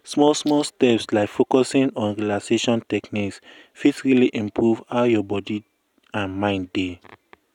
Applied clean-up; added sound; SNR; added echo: none; none; none; none.